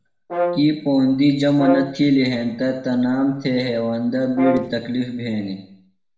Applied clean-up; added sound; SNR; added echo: none; Brass instrument; 7 dB; reverberation time 0.7 s.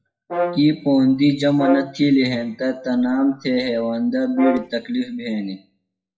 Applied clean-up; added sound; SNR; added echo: classical method WPE with log-MMSE.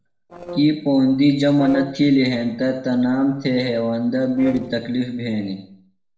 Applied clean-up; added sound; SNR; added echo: neural separator model SepFormer DNS4.